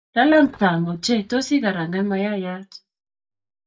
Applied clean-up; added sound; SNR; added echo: neural mask model DeepFilterNet 3.